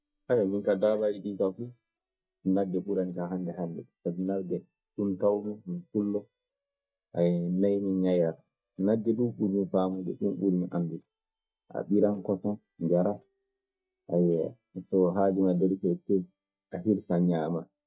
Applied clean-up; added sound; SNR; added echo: neural mask model DeepFilterNet 3.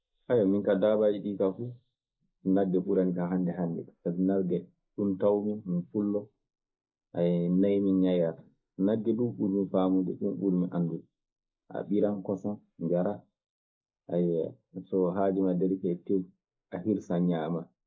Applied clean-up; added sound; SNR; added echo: neural mask model Resemble Enhance denoiser.